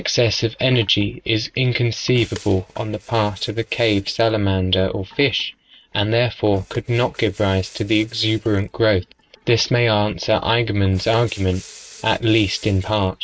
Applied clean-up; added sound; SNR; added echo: neural mask model RNNoise.